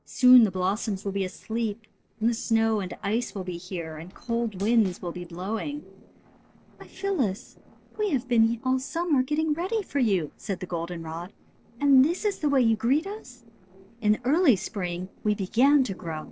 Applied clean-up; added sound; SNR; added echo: neural separator model SepFormer DNS4.